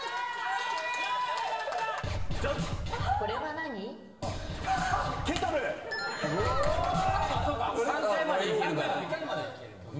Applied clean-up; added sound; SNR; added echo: none; none; none; reverberation time 1.1 s.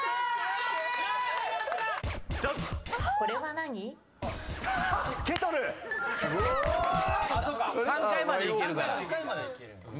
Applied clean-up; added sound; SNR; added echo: none; none; none; none.